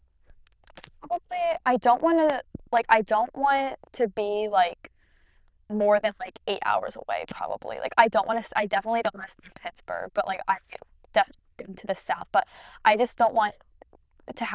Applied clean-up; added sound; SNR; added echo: neural diffusion model UNIVERSE++.